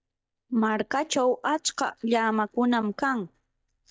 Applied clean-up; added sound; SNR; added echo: neural mask model DeepFilterNet 3.